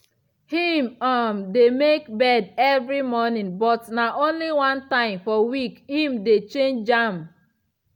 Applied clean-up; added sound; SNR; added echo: none; none; none; none.